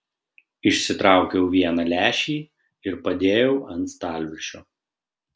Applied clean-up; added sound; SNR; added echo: none; none; none; none.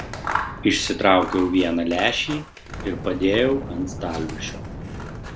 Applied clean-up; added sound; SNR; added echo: none; Fire + Scissors; 9 dB; none.